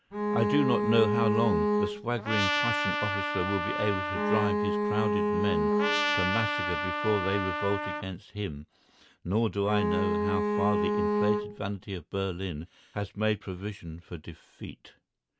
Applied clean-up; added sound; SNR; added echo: none; Bowed string instrument + Trumpet; -3 dB; none.